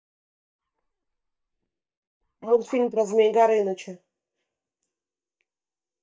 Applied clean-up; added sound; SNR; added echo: neural mask model DeepFilterNet 3.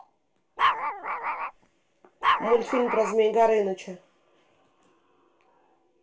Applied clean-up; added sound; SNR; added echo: none; Dog; -1 dB; reverberation time 0.3 s.